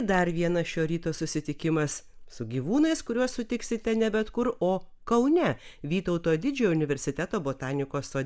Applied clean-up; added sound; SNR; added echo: none; none; none; none.